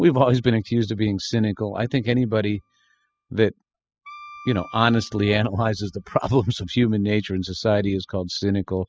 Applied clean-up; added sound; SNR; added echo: classical method spectral subtraction.